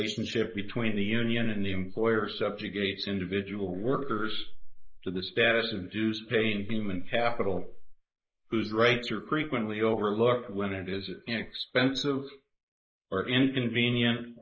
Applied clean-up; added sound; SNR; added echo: neural mask model Resemble Enhance denoiser.